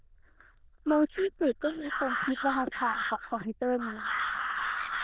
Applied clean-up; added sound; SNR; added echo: neural diffusion model UNIVERSE++.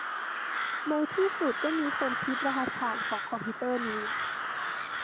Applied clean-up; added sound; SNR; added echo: none; Crow; 1 dB; none.